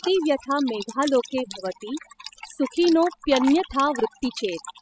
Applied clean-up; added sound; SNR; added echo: classical method spectral subtraction.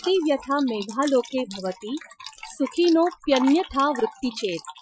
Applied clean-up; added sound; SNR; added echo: classical method Wiener filter.